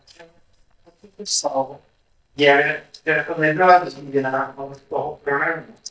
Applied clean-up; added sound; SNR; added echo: neural mask model DeepFilterNet 3.